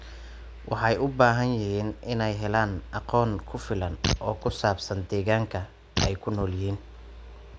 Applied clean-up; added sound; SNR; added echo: none; Fart; 6 dB; none.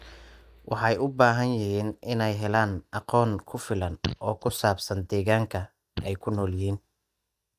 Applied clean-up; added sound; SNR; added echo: neural mask model DeepFilterNet 3.